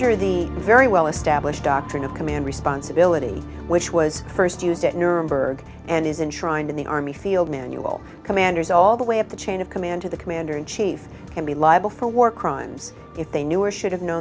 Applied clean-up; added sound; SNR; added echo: none; none; none; none.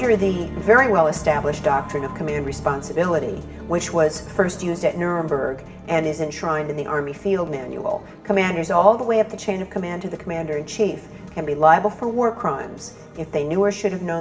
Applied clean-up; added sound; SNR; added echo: none; none; none; reverberation time 2.0 s.